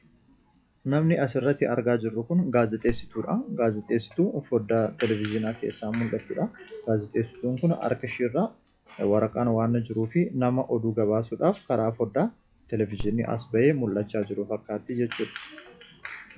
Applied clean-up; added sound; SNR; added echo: classical method log-MMSE.